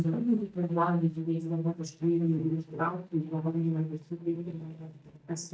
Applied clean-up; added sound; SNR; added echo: neural mask model DeepFilterNet 3.